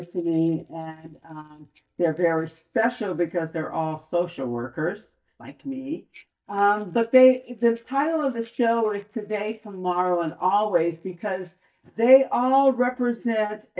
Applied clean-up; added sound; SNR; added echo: neural mask model DeepFilterNet 3.